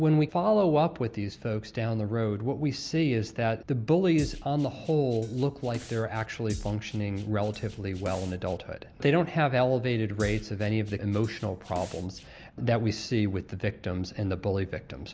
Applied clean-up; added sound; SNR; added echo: none; Drum kit; 16 dB; none.